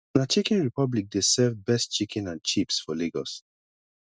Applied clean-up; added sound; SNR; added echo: none; none; none; none.